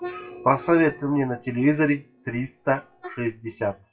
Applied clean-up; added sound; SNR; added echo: classical method WPE with log-MMSE.